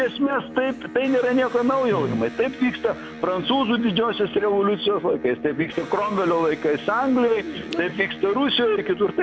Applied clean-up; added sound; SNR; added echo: none; Electric guitar; 15 dB; none.